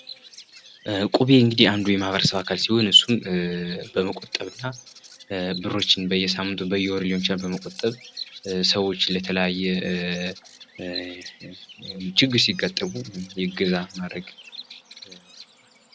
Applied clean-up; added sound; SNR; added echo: none; Bird vocalization, bird call, bird song; 18 dB; none.